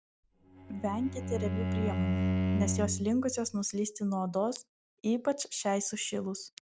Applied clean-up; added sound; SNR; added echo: none; Bowed string instrument; -1 dB; none.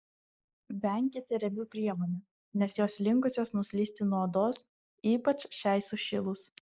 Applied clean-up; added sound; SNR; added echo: neural mask model Resemble Enhance denoiser.